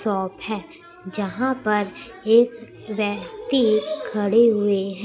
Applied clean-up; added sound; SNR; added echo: none; none; none; none.